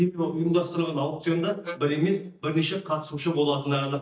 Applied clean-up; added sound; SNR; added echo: neural mask model DeepFilterNet 3.